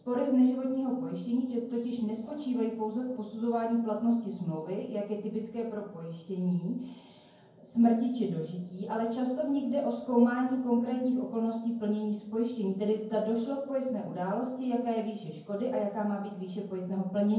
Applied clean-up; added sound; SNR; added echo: none; none; none; reverberation time 0.9 s.